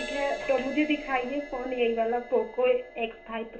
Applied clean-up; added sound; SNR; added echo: none; Crash cymbal; 13 dB; reverberation time 0.3 s.